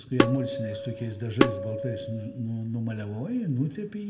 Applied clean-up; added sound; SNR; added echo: none; Tabla; -2 dB; reverberation time 0.8 s.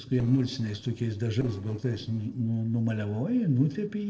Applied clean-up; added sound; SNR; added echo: neural separator model SepFormer DNS4.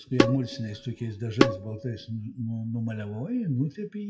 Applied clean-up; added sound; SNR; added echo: classical method WPE with log-MMSE.